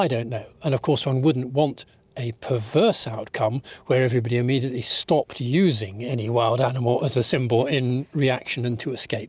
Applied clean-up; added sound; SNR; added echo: none; none; none; none.